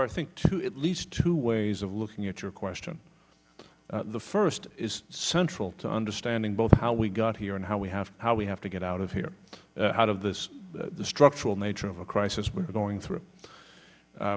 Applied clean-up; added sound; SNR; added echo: none; none; none; none.